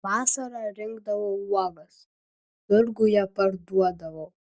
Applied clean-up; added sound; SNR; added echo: none; none; none; none.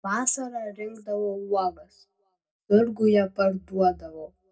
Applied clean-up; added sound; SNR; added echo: none; none; none; reverberation time 0.2 s.